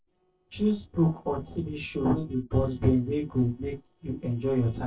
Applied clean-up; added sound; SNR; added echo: neural separator model SepFormer DNS4.